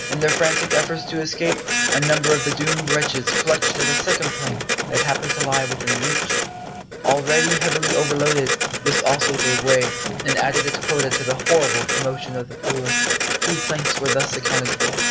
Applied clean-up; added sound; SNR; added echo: none; Printer; -1 dB; none.